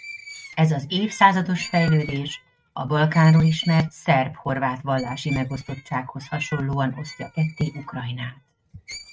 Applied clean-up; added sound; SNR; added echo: neural mask model RNNoise.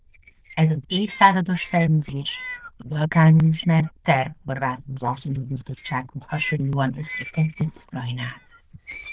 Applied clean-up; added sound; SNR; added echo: neural diffusion model UNIVERSE++.